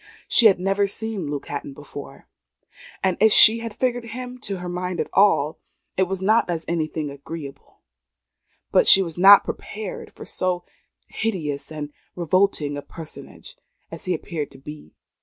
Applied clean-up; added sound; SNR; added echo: none; none; none; none.